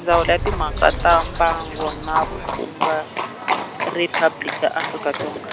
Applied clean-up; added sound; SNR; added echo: none; Livestock, farm animals, working animals + Bird; 4 dB; none.